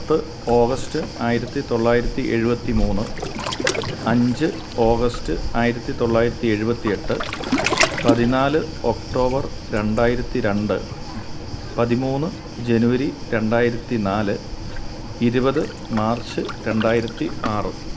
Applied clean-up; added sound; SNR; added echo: none; Waves, surf; 6 dB; reverberation time 0.5 s.